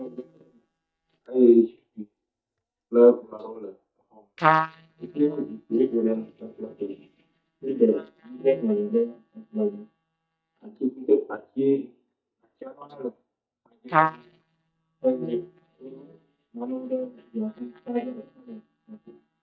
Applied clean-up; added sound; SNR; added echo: neural mask model DeepFilterNet 3.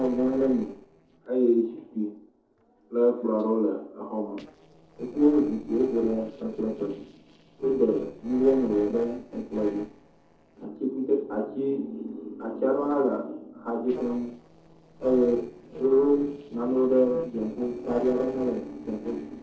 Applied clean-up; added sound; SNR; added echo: neural separator model SepFormer DNS4.